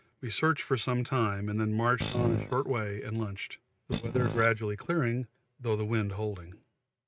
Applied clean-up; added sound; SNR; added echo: neural mask model RNNoise.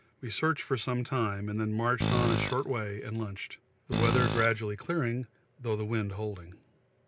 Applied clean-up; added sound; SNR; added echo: none; Tools; 1 dB; none.